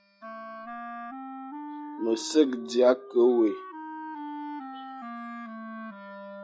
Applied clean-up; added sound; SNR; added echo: classical method log-MMSE.